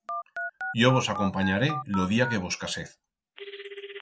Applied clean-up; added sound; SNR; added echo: none; Telephone; 9 dB; none.